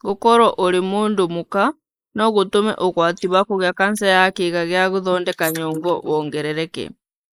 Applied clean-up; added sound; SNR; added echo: neural mask model Resemble Enhance denoiser.